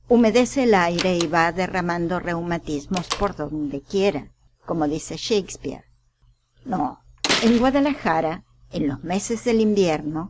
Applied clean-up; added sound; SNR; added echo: none; Slam; 13 dB; none.